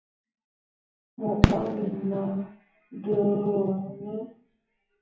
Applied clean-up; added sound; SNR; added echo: classical method WPE with log-MMSE.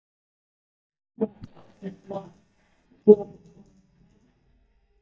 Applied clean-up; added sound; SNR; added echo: neural mask model DeepFilterNet 3.